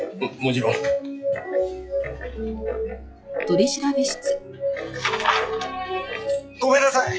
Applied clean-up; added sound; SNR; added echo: classical method log-MMSE.